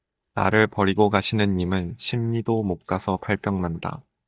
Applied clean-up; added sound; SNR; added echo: neural mask model DeepFilterNet 3.